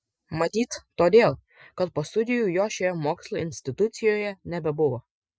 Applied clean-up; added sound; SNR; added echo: none; none; none; none.